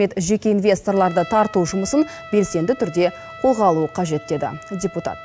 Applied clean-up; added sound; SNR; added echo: none; Trumpet; 18 dB; none.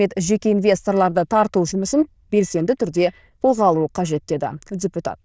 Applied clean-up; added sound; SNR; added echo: neural diffusion model UNIVERSE++.